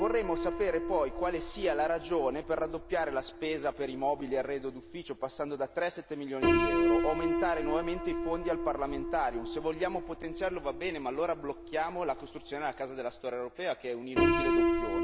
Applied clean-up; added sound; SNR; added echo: none; Piano; 1 dB; none.